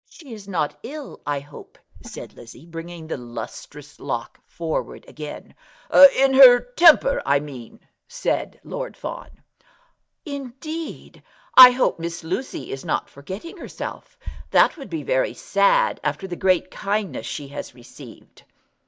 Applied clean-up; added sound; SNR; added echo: neural mask model DeepFilterNet 3.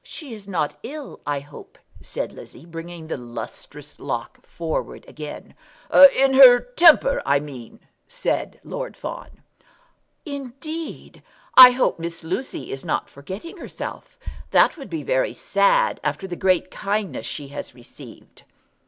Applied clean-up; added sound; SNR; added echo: none; none; none; none.